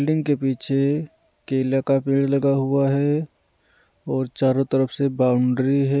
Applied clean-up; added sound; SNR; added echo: none; none; none; none.